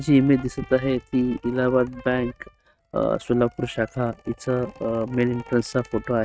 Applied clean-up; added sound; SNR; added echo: neural mask model RNNoise.